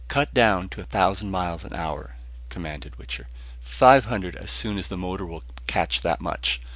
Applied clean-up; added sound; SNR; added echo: none; none; none; none.